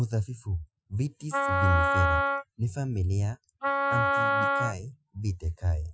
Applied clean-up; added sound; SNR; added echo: classical method Wiener filter.